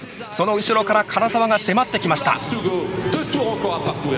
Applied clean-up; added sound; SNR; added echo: none; none; none; none.